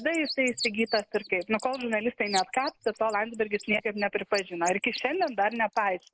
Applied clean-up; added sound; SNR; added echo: neural mask model Resemble Enhance denoiser.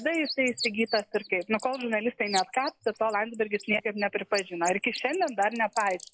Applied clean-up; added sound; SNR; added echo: classical method log-MMSE.